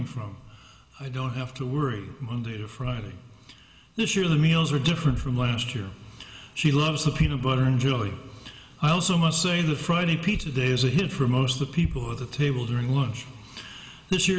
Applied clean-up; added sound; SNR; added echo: none; none; none; reverberation time 0.4 s.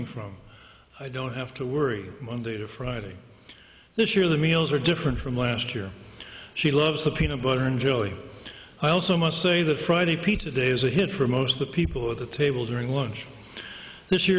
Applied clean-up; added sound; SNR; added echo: none; none; none; none.